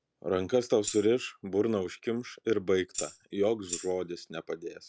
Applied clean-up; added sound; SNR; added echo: none; Tambourine; 10 dB; none.